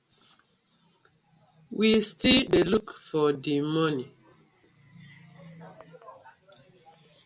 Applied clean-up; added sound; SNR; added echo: none; none; none; none.